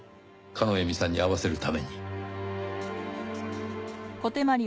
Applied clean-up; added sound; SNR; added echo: none; none; none; none.